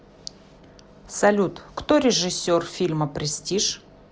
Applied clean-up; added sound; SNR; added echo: none; none; none; none.